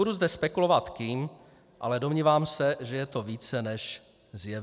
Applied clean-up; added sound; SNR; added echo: none; none; none; none.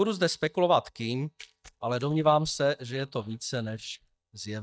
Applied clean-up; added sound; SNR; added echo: neural mask model DeepFilterNet 3.